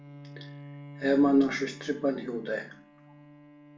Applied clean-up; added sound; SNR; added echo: none; Bowed string instrument; 18 dB; reverberation time 0.3 s.